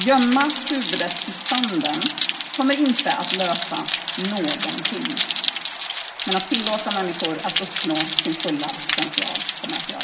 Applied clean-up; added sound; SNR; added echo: none; Rain; 2 dB; reverberation time 2.2 s.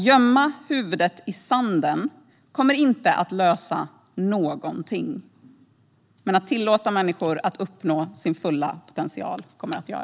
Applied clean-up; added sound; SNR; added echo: none; none; none; none.